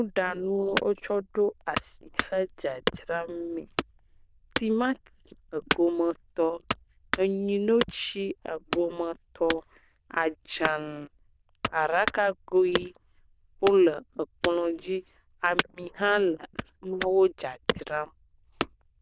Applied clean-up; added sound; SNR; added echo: neural diffusion model UNIVERSE++.